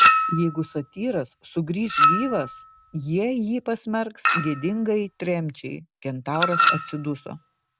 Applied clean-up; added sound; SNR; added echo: none; Chink, clink; -1 dB; none.